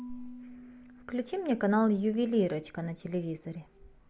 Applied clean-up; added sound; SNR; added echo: none; Marimba, xylophone / Wood; 20 dB; none.